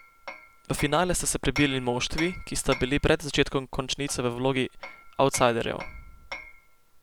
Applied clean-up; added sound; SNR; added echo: none; Hammer; 15 dB; none.